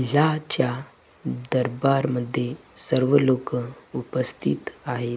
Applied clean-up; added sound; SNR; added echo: none; none; none; none.